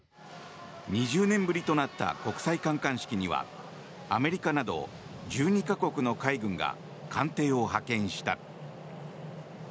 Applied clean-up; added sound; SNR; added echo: none; none; none; none.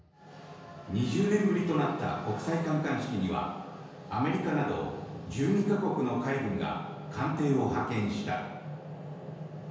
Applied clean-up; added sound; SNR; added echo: none; none; none; reverberation time 1.2 s.